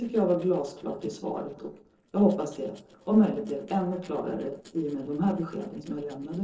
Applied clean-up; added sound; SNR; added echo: neural separator model SepFormer DNS4.